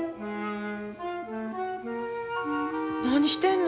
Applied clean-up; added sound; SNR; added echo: none; none; none; none.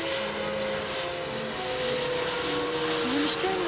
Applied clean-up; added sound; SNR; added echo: none; Fixed-wing aircraft, airplane; -4 dB; none.